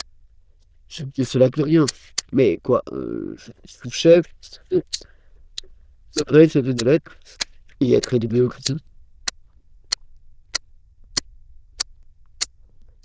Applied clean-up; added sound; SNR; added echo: neural diffusion model UNIVERSE++.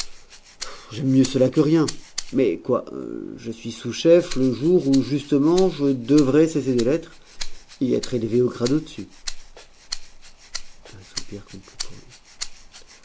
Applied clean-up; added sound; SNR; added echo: none; Rattle (instrument); 12 dB; none.